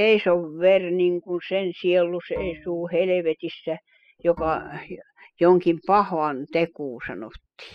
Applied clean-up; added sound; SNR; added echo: classical method spectral subtraction.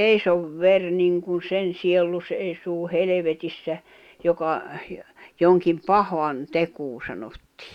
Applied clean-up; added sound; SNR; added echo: none; none; none; none.